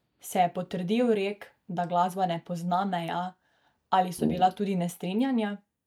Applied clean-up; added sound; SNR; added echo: neural mask model DeepFilterNet 3.